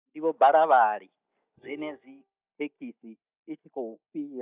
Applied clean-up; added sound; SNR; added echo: neural mask model DeepFilterNet 3.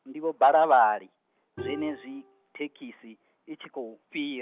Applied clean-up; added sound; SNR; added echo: none; Bowed string instrument; 17 dB; none.